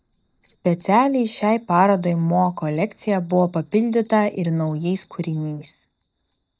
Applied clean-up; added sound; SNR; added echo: neural mask model DeepFilterNet 3.